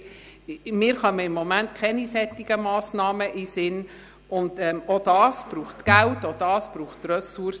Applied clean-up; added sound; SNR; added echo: none; none; none; none.